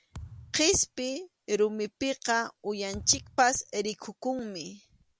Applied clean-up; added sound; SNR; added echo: none; Thump, thud; 19 dB; none.